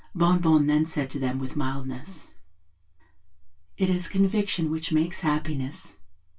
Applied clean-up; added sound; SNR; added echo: none; none; none; reverberation time 0.2 s.